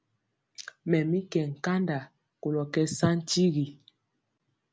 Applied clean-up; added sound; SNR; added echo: none; none; none; none.